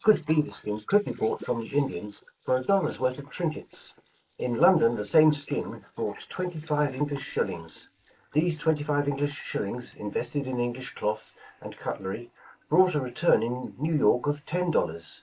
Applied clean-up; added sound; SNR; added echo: neural mask model Resemble Enhance denoiser.